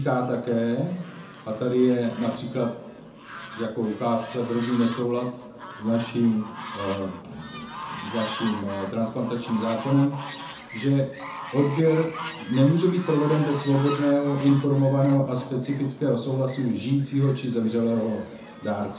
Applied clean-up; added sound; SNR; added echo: none; Fowl; 15 dB; reverberation time 0.7 s.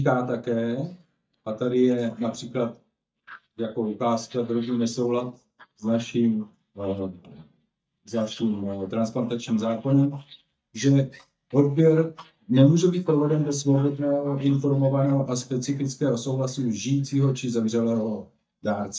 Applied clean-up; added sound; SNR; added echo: neural mask model DeepFilterNet 3.